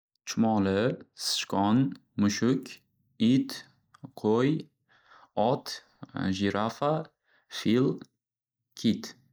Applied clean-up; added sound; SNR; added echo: neural mask model Resemble Enhance denoiser.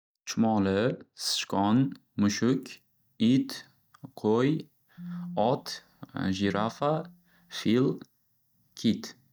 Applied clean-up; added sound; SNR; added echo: neural mask model DeepFilterNet 3.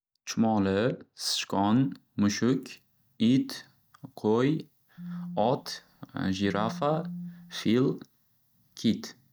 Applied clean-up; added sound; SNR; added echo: none; Telephone; 12 dB; none.